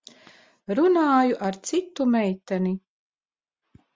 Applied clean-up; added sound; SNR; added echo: none; none; none; none.